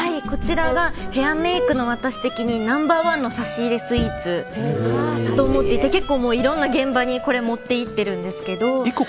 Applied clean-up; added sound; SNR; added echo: none; Boom; 10 dB; none.